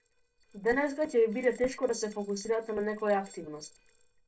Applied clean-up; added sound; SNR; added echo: neural separator model SepFormer DNS4.